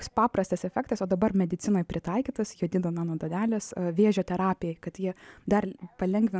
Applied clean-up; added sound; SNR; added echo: none; none; none; none.